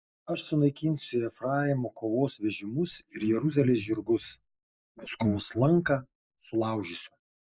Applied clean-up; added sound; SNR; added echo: neural mask model Resemble Enhance denoiser.